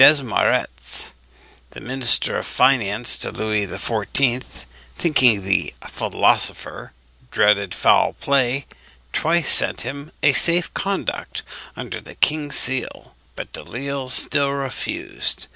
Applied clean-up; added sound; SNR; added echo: none; none; none; none.